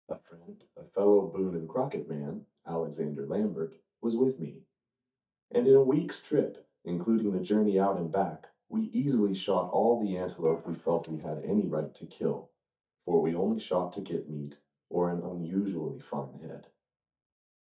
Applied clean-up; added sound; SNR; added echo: neural mask model DeepFilterNet 3.